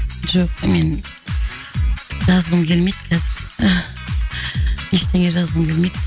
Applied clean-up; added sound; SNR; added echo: none; none; none; none.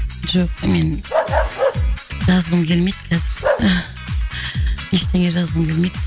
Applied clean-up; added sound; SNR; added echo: none; Bark; 5 dB; none.